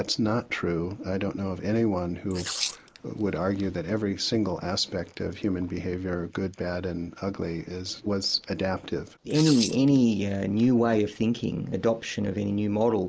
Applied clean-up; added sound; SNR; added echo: neural mask model Resemble Enhance denoiser.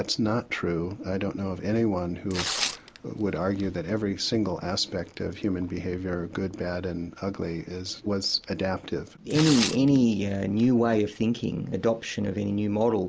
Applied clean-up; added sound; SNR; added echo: none; Tearing; 8 dB; none.